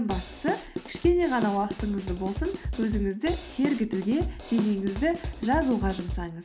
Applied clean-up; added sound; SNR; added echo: none; Drum kit; 6 dB; none.